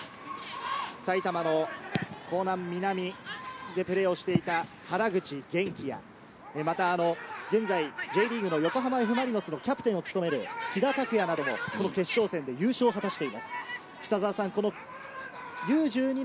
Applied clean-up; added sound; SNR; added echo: none; none; none; none.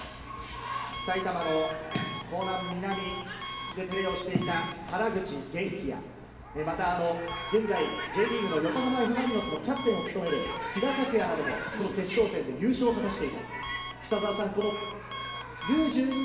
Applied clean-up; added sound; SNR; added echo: none; Alarm; 11 dB; reverberation time 1.2 s.